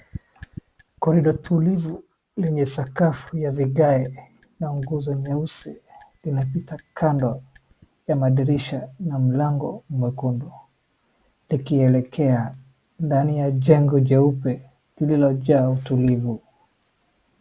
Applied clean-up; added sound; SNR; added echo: none; none; none; none.